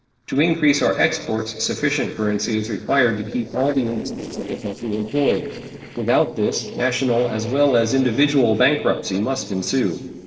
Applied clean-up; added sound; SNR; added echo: neural separator model SepFormer DNS4.